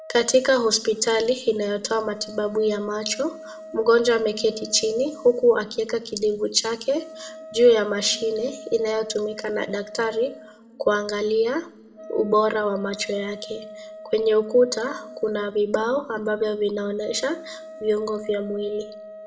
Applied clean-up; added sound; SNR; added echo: none; Wind instrument, woodwind instrument; 18 dB; reverberation time 0.5 s.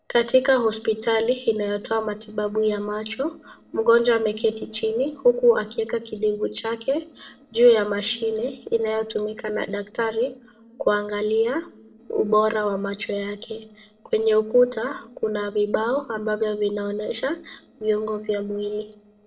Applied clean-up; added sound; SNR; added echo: neural separator model SepFormer DNS4.